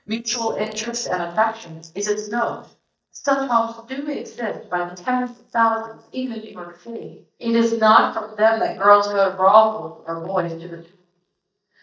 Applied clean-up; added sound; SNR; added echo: neural mask model DeepFilterNet 3.